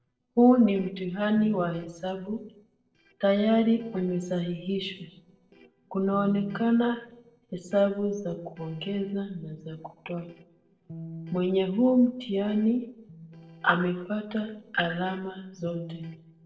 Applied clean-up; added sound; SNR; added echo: neural separator model SepFormer DNS4.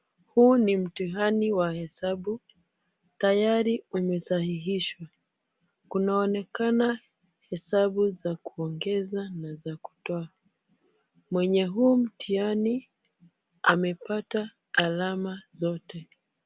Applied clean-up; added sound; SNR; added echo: none; none; none; none.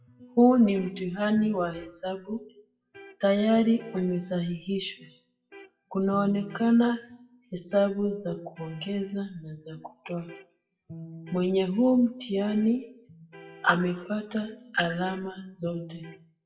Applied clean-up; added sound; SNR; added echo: classical method WPE with log-MMSE.